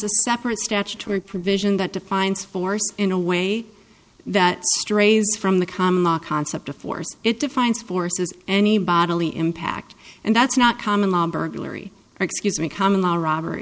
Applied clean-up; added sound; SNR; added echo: neural separator model SepFormer DNS4.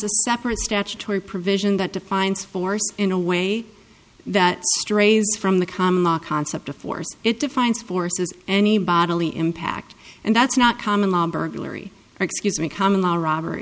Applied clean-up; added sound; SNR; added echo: none; none; none; none.